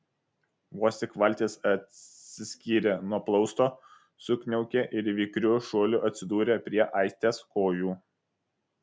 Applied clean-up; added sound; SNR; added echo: none; none; none; none.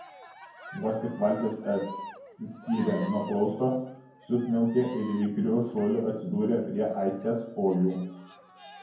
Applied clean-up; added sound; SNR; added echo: none; Cheering; 17 dB; reverberation time 0.9 s.